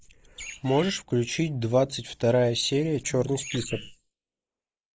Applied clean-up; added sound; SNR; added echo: neural mask model Resemble Enhance denoiser.